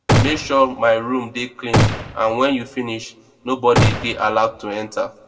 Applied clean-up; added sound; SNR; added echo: none; Gunshot, gunfire; 1 dB; reverberation time 1.2 s.